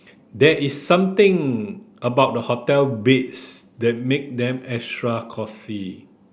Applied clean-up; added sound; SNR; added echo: none; none; none; none.